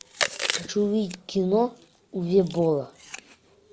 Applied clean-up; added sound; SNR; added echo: none; Chewing, mastication; 9 dB; none.